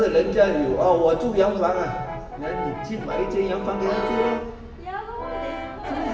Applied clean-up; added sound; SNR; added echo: none; Brass instrument; 9 dB; reverberation time 1.1 s.